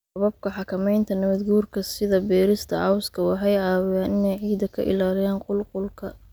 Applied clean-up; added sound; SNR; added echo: none; none; none; none.